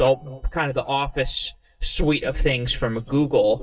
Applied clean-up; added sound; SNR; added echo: neural mask model DeepFilterNet 3.